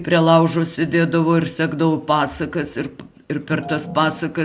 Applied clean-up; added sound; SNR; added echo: none; Organ; 11 dB; none.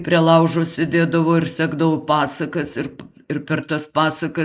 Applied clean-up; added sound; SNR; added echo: neural mask model Resemble Enhance denoiser.